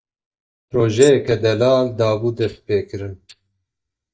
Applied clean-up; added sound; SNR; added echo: neural mask model DeepFilterNet 3.